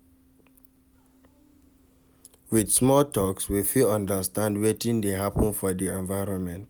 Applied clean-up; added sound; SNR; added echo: none; none; none; none.